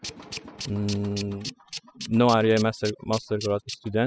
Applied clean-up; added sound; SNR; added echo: classical method spectral subtraction.